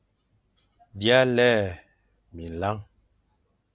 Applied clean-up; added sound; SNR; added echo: none; none; none; none.